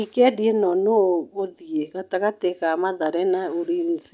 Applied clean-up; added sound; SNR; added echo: none; none; none; none.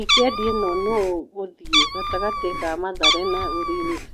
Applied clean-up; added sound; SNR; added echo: none; Meow; -2 dB; none.